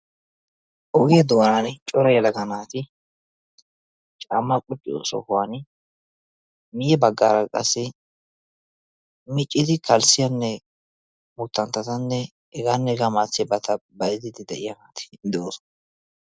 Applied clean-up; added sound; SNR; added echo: none; none; none; none.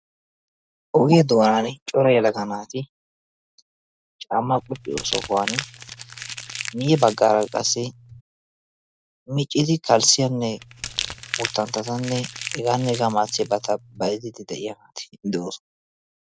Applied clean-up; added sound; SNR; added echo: none; Crumpling, crinkling; 11 dB; none.